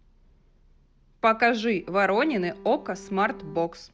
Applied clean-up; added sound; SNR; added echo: none; Bowed string instrument; 18 dB; none.